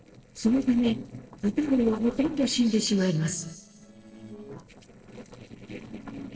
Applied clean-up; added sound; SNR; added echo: neural separator model SepFormer DNS4.